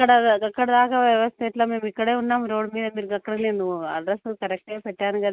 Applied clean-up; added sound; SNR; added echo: none; none; none; none.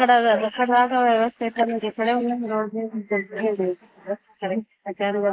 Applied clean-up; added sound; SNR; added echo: neural mask model Resemble Enhance denoiser.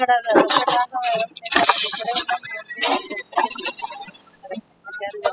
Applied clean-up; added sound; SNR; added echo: classical method spectral subtraction.